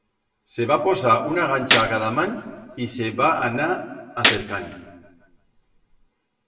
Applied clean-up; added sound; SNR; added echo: none; Gunshot, gunfire; 2 dB; reverberation time 1.0 s.